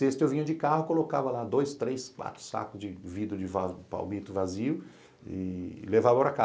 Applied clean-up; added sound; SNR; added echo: none; none; none; none.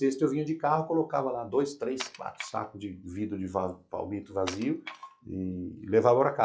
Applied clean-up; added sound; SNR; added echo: classical method log-MMSE.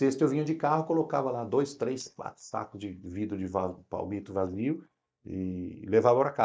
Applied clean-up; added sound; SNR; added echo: neural mask model DeepFilterNet 3.